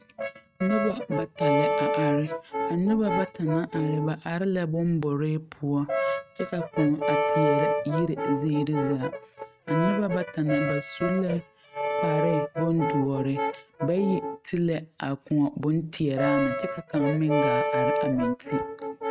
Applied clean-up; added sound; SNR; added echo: neural mask model RNNoise.